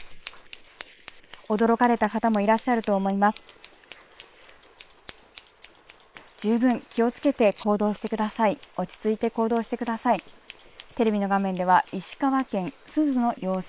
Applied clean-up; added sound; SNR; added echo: neural separator model SepFormer WHAM!.